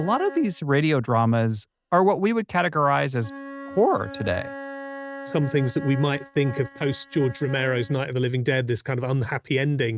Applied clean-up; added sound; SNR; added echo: neural mask model RNNoise.